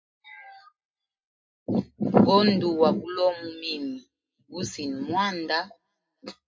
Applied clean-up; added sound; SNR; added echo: none; none; none; reverberation time 0.2 s.